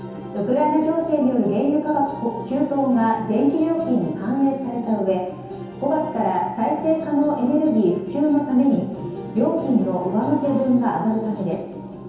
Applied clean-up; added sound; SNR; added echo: none; none; none; reverberation time 1.0 s.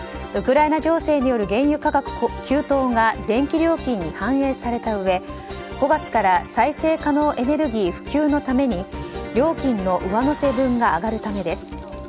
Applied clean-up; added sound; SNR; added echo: none; none; none; none.